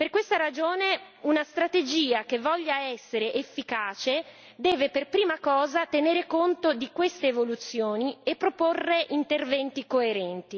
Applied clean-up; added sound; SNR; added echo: none; none; none; none.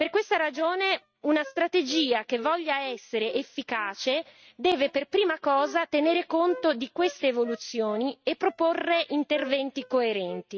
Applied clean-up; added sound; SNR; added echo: neural mask model RNNoise.